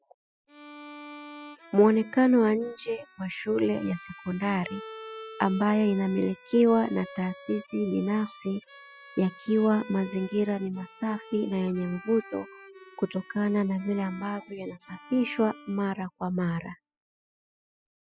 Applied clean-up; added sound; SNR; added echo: classical method spectral subtraction.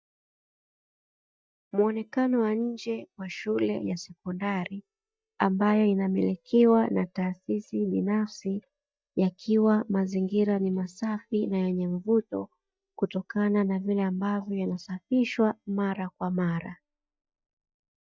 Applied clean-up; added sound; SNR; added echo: neural mask model DeepFilterNet 3.